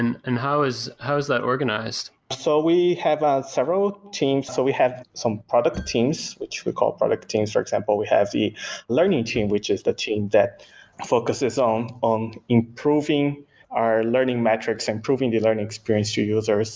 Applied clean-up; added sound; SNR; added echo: none; none; none; none.